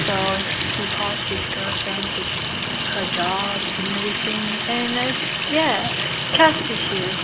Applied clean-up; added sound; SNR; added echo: none; Sink (filling or washing) / Water tap, faucet; 0 dB; none.